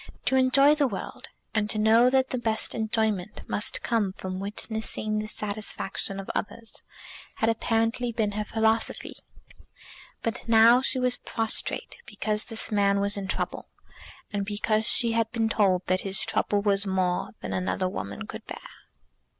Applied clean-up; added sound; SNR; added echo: none; none; none; none.